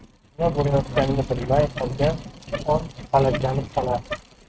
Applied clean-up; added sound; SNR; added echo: neural mask model RNNoise.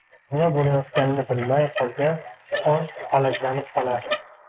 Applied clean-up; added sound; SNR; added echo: neural mask model Resemble Enhance denoiser.